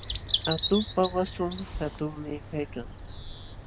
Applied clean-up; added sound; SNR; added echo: none; Bird vocalization, bird call, bird song; 4 dB; none.